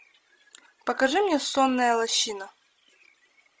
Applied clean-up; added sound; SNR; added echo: none; none; none; none.